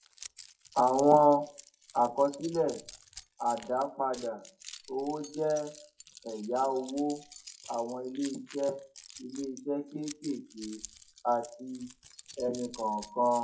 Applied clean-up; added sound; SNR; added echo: classical method WPE with log-MMSE.